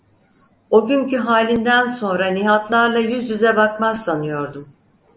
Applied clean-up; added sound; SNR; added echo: none; none; none; none.